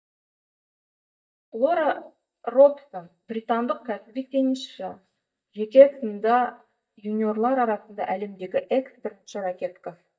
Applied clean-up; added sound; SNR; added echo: neural mask model DeepFilterNet 3.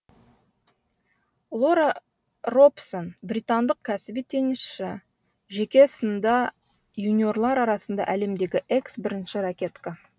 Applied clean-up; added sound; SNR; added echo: none; none; none; none.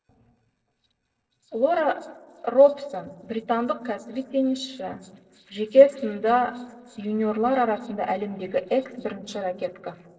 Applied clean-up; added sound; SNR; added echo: neural separator model SepFormer DNS4.